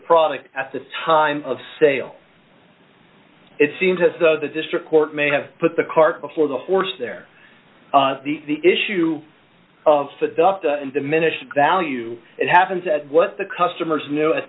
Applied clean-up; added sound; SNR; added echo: none; none; none; none.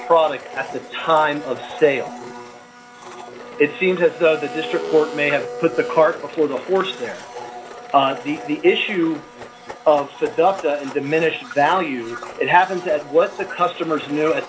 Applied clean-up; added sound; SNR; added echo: none; Domestic sounds, home sounds; 14 dB; none.